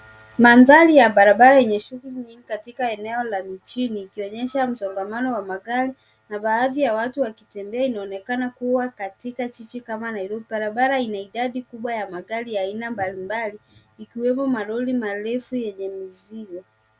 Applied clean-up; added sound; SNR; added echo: none; none; none; none.